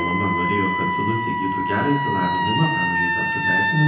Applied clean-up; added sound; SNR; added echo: none; Wind instrument, woodwind instrument; -2 dB; reverberation time 0.9 s.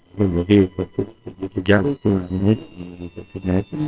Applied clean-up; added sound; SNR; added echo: neural separator model SepFormer WHAMR!.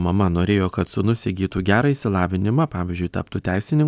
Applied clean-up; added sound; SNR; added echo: none; none; none; none.